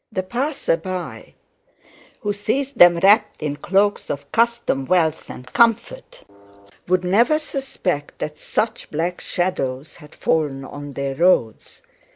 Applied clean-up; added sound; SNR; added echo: none; none; none; none.